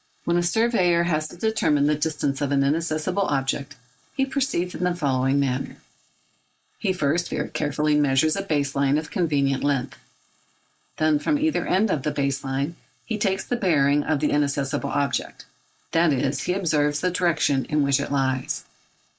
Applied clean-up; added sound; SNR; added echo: neural mask model Resemble Enhance denoiser.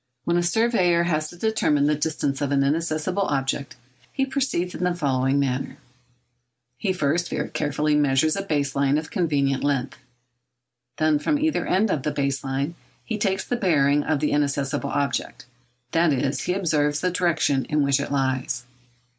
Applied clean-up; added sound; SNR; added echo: none; none; none; none.